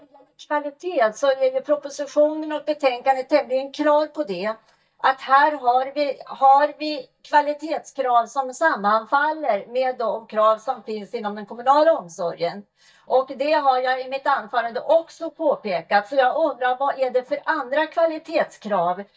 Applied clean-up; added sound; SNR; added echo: neural mask model DeepFilterNet 3.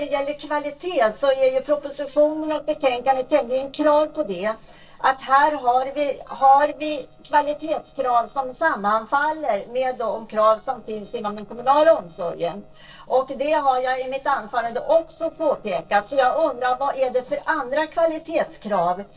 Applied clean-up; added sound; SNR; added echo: neural separator model SepFormer DNS4.